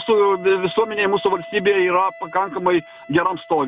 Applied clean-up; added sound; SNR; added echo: none; Wind instrument, woodwind instrument; 18 dB; none.